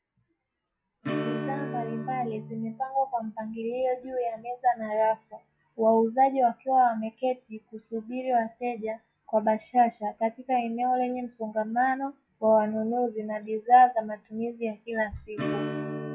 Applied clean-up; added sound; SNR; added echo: classical method log-MMSE.